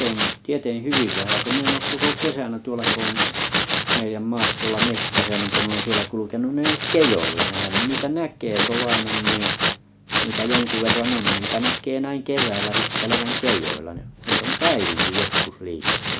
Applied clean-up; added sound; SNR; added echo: none; Domestic sounds, home sounds; -2 dB; none.